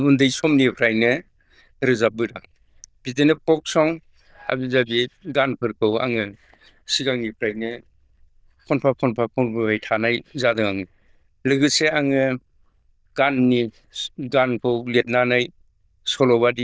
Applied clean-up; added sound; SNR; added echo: neural diffusion model UNIVERSE++.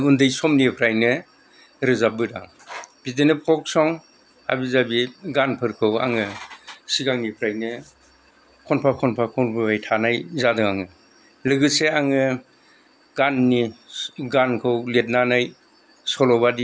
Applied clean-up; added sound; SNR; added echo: none; none; none; none.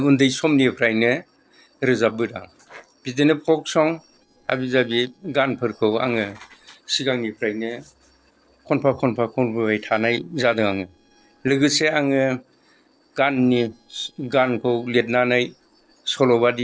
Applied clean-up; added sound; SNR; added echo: neural separator model SepFormer DNS4.